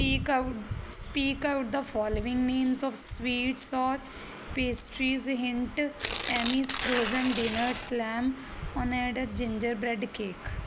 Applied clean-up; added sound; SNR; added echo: none; Tearing; 3 dB; none.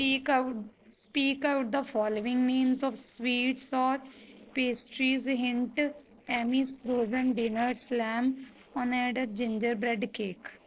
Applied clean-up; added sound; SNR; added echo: neural separator model SepFormer DNS4.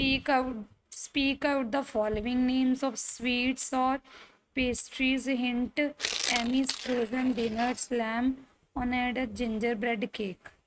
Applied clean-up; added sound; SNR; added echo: neural mask model RNNoise.